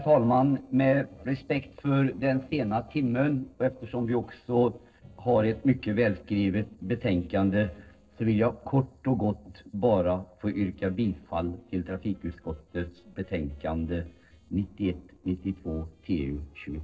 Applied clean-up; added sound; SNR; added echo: neural separator model SepFormer DNS4.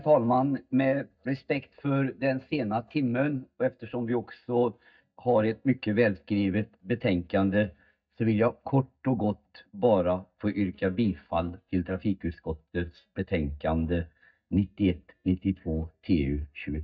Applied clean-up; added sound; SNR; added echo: neural mask model DeepFilterNet 3.